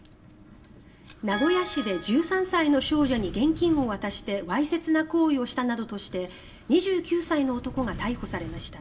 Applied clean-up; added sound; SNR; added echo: none; Wind; 16 dB; reverberation time 1.5 s.